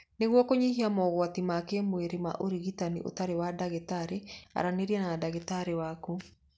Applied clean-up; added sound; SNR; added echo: none; none; none; none.